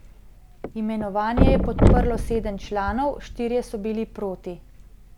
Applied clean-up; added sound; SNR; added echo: none; Thump, thud; -3 dB; none.